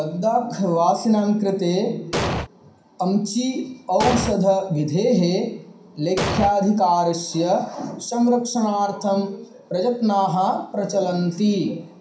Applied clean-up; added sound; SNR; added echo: none; Explosion; 2 dB; reverberation time 0.5 s.